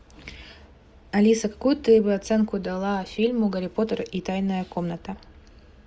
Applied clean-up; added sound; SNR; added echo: none; none; none; none.